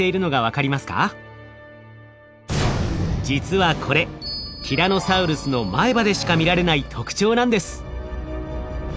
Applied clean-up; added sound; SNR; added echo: none; none; none; none.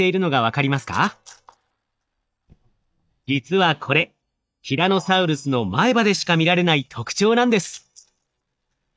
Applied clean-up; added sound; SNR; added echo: neural mask model DeepFilterNet 3.